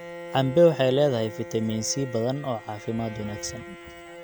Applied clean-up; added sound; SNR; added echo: none; Bowed string instrument; 14 dB; none.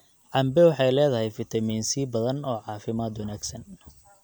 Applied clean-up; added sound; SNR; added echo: none; none; none; none.